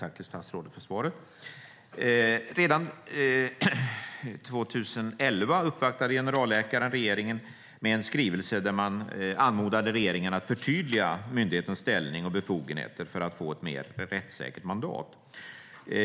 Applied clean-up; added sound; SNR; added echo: none; none; none; none.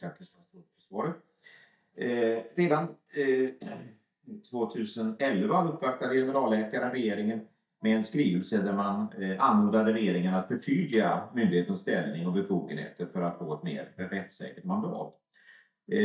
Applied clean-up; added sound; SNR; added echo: neural mask model DeepFilterNet 3.